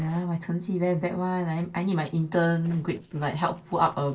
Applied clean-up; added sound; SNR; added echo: neural separator model SepFormer DNS4.